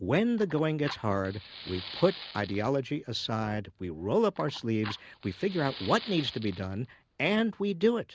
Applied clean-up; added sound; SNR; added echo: none; Fire; 17 dB; none.